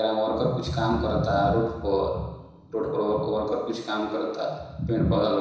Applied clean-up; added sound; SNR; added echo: none; none; none; reverberation time 1.0 s.